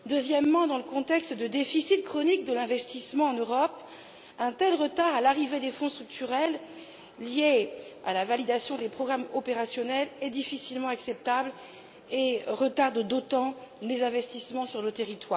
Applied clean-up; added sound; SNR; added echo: none; none; none; none.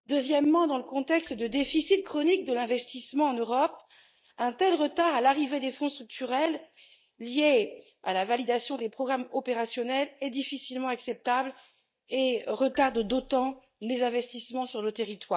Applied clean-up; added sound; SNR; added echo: neural mask model DeepFilterNet 3.